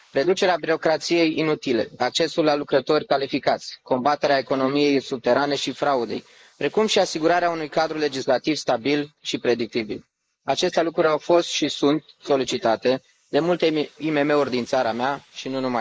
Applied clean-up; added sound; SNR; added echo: neural mask model Resemble Enhance denoiser.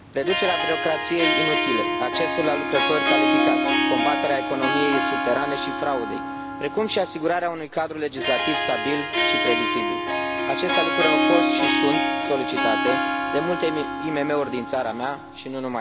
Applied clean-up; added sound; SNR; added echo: none; Harp; -2 dB; none.